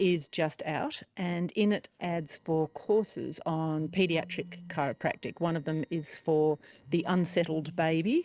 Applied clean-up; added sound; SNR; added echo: neural separator model SepFormer DNS4.